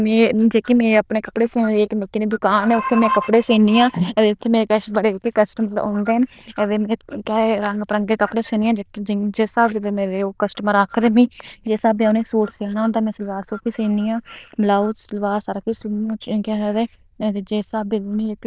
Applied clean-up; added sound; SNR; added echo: neural diffusion model UNIVERSE++.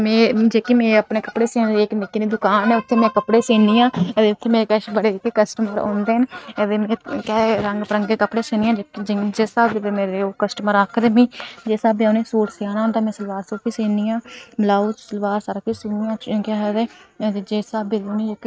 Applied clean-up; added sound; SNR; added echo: neural mask model RNNoise.